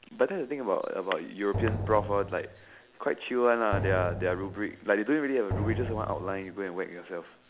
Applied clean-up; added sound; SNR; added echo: none; Drum; 5 dB; none.